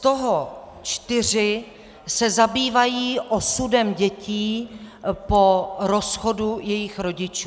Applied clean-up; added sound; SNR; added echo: none; none; none; none.